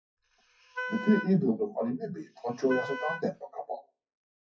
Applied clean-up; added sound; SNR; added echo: classical method WPE with log-MMSE.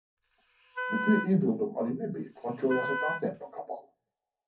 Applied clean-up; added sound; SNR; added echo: none; Wind instrument, woodwind instrument; 5 dB; reverberation time 0.3 s.